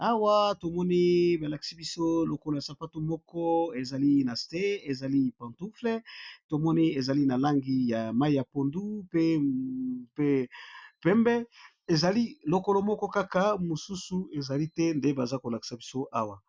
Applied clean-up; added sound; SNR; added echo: none; none; none; none.